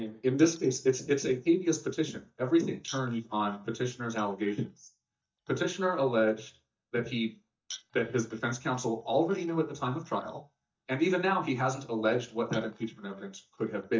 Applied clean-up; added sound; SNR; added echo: neural mask model DeepFilterNet 3.